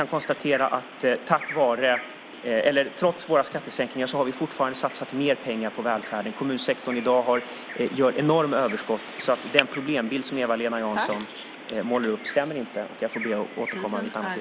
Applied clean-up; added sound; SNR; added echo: none; Bird vocalization, bird call, bird song; 12 dB; none.